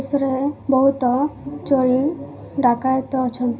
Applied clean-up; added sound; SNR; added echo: none; none; none; reverberation time 0.4 s.